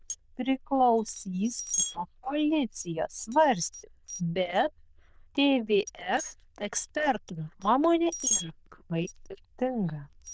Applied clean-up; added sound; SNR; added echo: neural diffusion model UNIVERSE++.